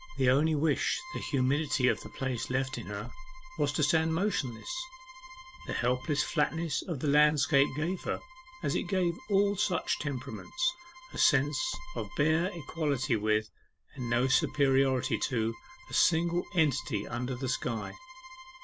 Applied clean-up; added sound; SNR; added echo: none; Wind / Car + Bowed string instrument; 17 dB; none.